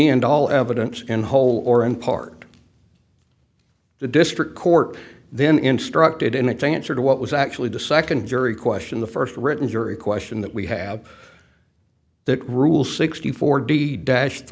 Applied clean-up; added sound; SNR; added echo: none; none; none; none.